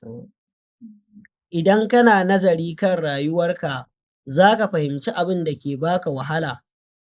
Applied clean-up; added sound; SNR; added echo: neural mask model Resemble Enhance denoiser.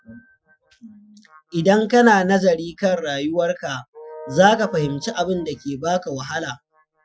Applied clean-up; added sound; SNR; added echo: classical method Wiener filter.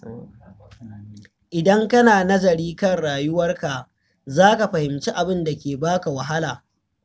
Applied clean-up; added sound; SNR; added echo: none; none; none; none.